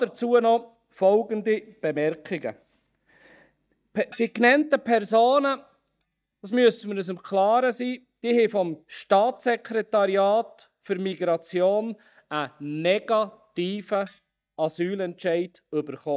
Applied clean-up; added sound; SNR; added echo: neural mask model DeepFilterNet 3.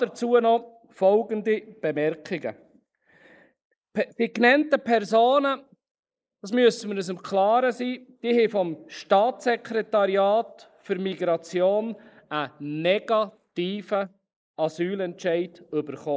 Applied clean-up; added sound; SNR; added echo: neural mask model Resemble Enhance denoiser.